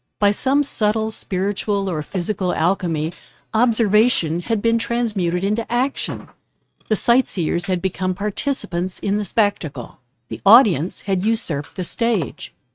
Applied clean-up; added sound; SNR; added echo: neural mask model RNNoise.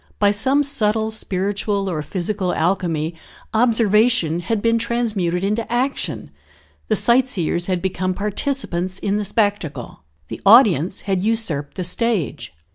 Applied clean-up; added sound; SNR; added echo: none; none; none; none.